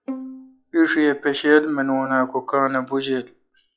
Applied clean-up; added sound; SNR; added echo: classical method log-MMSE.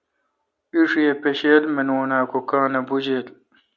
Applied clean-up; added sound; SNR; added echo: none; none; none; none.